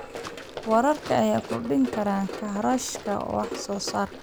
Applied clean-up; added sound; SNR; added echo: none; Run; 11 dB; none.